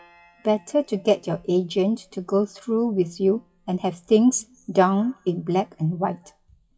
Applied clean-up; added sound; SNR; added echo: classical method WPE with log-MMSE.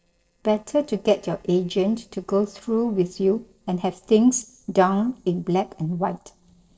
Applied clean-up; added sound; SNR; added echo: neural separator model SepFormer DNS4.